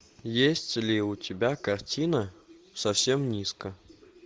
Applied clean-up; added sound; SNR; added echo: none; none; none; none.